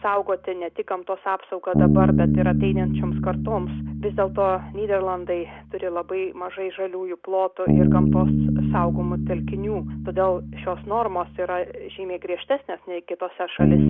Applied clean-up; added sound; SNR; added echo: none; Bass guitar; -3 dB; none.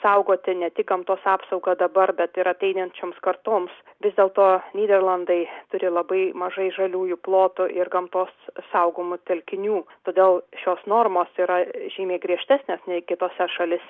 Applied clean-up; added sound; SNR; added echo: none; none; none; none.